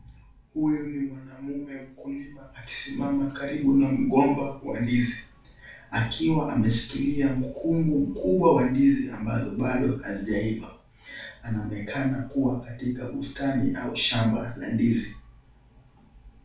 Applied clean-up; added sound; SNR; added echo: none; none; none; reverberation time 0.3 s.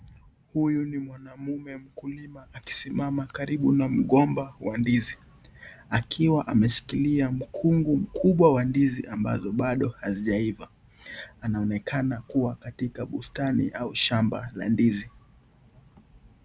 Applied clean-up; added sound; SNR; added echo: none; none; none; none.